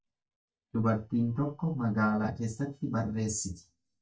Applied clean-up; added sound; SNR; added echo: neural mask model DeepFilterNet 3.